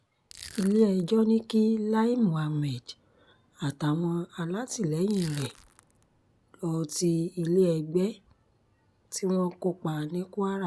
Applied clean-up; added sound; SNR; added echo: none; Crushing; 18 dB; none.